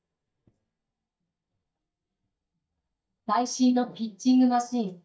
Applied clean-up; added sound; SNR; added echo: neural mask model DeepFilterNet 3.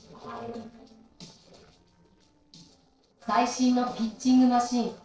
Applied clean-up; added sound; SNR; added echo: neural separator model SepFormer DNS4.